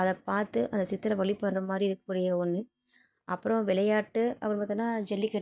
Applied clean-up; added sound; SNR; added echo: neural mask model DeepFilterNet 3.